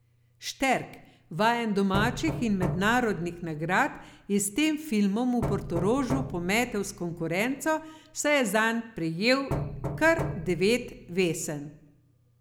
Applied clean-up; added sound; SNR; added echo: none; Knock; 8 dB; none.